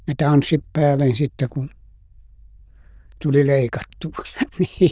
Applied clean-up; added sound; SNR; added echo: neural diffusion model UNIVERSE++.